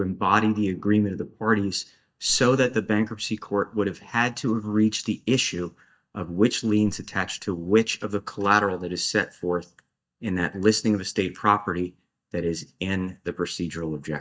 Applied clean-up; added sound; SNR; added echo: neural mask model DeepFilterNet 3.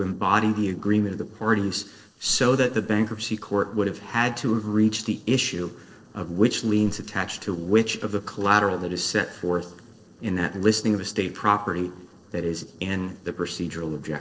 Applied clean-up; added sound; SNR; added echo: neural separator model SepFormer DNS4.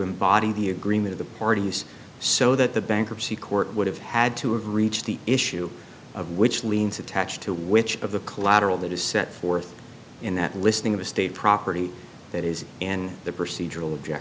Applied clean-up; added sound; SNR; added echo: none; none; none; none.